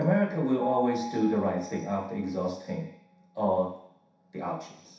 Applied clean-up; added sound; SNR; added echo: none; Piano; 13 dB; reverberation time 0.7 s.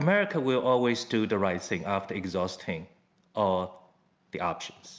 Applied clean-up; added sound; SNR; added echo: none; none; none; none.